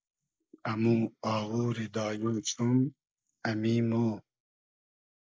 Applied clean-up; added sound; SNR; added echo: neural mask model Resemble Enhance denoiser.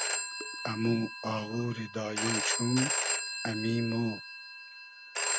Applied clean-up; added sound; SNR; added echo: none; Telephone; 1 dB; none.